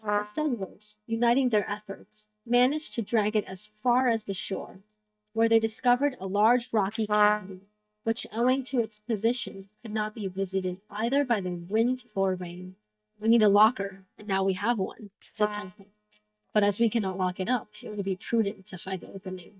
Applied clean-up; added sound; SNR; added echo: neural mask model DeepFilterNet 3.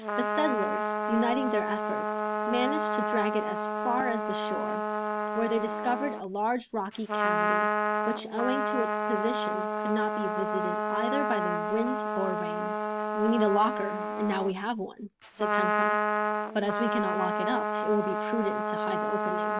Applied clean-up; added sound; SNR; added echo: none; Trumpet; -2 dB; none.